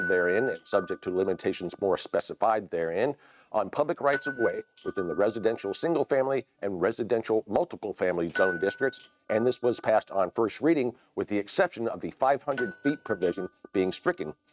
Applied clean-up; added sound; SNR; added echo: neural mask model RNNoise.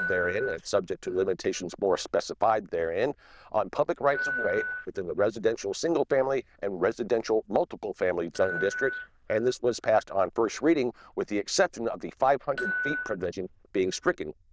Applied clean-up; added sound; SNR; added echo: neural diffusion model UNIVERSE++.